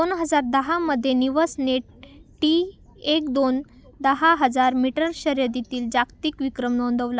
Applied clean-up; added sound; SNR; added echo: none; none; none; none.